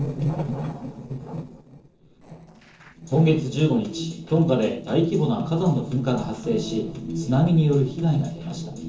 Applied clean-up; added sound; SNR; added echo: neural separator model SepFormer DNS4.